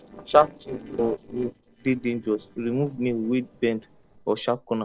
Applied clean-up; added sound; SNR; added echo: neural separator model SepFormer DNS4.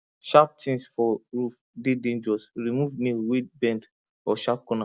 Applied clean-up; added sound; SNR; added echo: none; none; none; none.